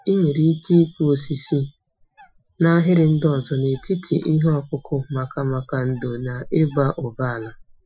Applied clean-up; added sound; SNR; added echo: classical method Wiener filter.